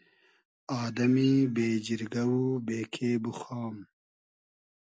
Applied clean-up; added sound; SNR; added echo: none; none; none; none.